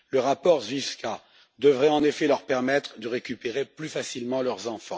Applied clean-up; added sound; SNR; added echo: none; none; none; none.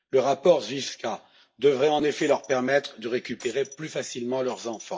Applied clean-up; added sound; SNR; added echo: neural mask model DeepFilterNet 3.